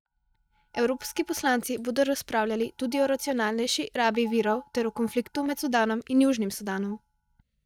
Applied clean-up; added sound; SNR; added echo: neural mask model DeepFilterNet 3.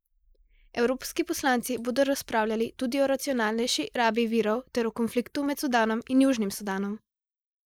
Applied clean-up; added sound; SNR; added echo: neural mask model Resemble Enhance denoiser.